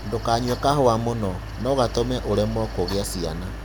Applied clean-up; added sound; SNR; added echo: none; Mechanical fan; 9 dB; none.